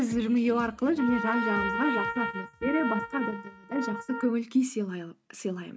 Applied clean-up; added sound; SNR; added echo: neural mask model RNNoise.